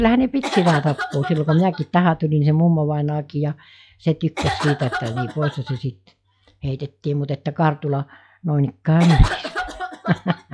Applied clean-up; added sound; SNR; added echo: classical method log-MMSE.